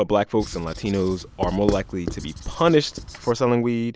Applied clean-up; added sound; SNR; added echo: none; Writing; 10 dB; none.